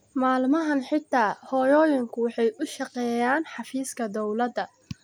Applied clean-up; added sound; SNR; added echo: none; none; none; none.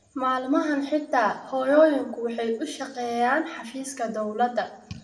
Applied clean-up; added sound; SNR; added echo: none; none; none; reverberation time 0.5 s.